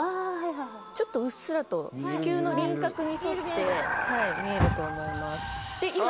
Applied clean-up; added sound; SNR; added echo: none; Vehicle; 2 dB; none.